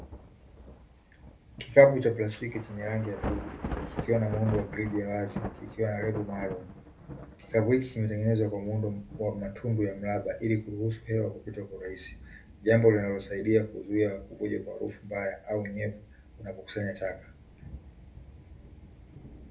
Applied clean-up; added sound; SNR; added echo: none; Thunder / Rain; 13 dB; reverberation time 0.3 s.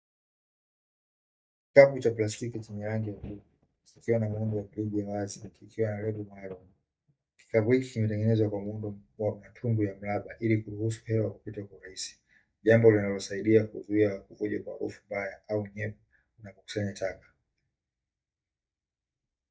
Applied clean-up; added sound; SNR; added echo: neural mask model DeepFilterNet 3.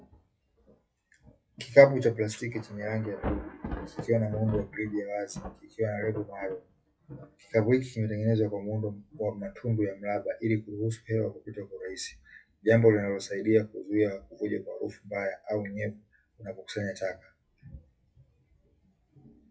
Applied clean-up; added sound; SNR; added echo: classical method WPE with log-MMSE.